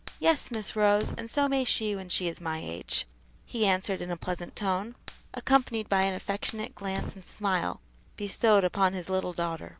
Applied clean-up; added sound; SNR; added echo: none; Fire; 17 dB; none.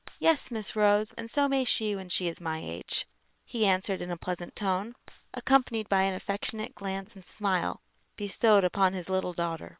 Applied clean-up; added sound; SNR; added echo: neural separator model SepFormer WHAM!.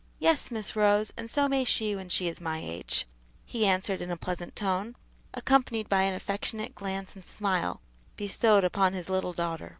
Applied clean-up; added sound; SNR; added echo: none; none; none; none.